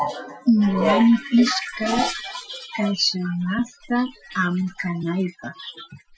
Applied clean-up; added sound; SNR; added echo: classical method Wiener filter.